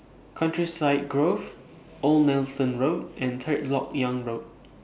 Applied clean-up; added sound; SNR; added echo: none; none; none; none.